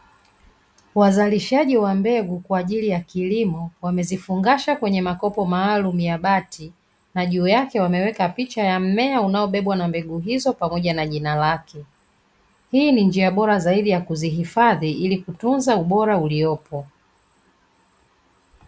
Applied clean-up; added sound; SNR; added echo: none; none; none; none.